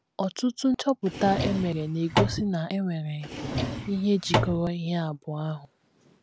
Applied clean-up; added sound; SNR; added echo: none; Drawer open or close; 1 dB; none.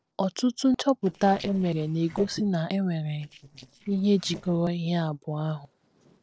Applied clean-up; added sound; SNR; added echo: neural separator model SepFormer DNS4.